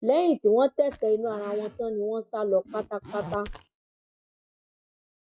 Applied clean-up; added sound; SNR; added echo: classical method log-MMSE.